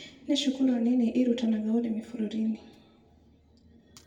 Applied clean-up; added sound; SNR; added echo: none; none; none; reverberation time 0.7 s.